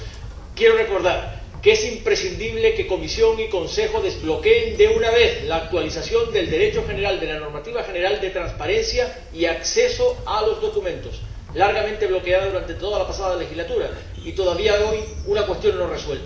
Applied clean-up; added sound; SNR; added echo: none; Train; 13 dB; reverberation time 0.7 s.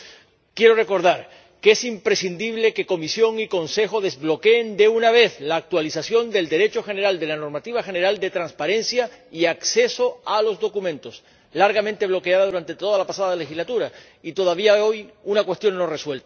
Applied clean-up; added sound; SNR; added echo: none; none; none; none.